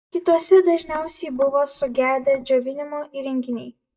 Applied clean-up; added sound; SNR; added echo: neural mask model DeepFilterNet 3.